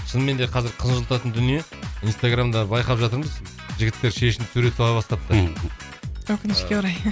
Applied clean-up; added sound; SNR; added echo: none; none; none; none.